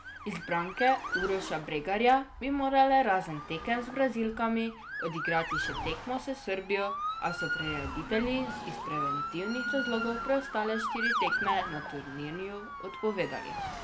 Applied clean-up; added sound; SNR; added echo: none; Motor vehicle (road) / Siren; 5 dB; none.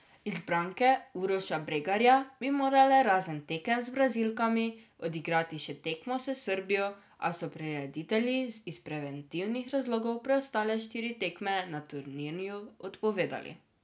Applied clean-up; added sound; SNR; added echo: none; none; none; none.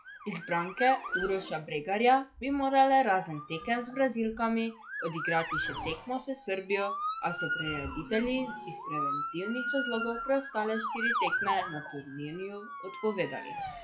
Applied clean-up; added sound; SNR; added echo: classical method log-MMSE.